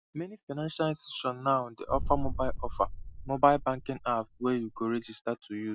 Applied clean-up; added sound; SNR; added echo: none; Boom; 5 dB; none.